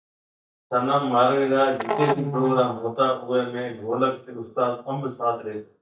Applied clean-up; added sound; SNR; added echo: neural mask model DeepFilterNet 3.